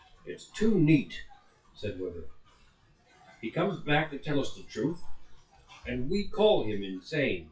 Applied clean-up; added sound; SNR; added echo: classical method WPE with log-MMSE.